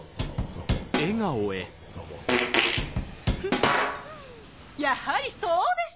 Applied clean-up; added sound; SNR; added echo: none; Drum / Drum kit + Fart; -2 dB; none.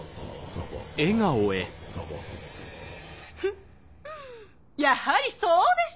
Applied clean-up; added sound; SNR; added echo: none; none; none; none.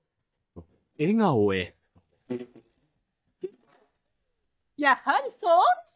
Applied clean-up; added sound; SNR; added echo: neural mask model DeepFilterNet 3.